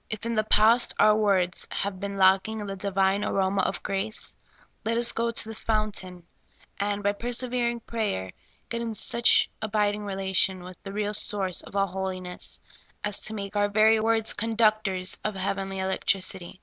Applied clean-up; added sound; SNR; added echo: none; none; none; none.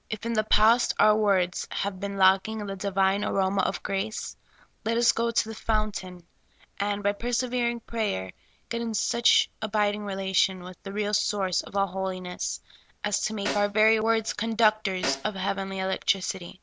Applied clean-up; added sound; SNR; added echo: none; Snare drum; 11 dB; none.